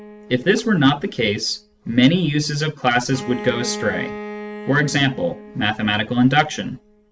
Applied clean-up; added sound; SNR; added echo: none; Bowed string instrument; 15 dB; none.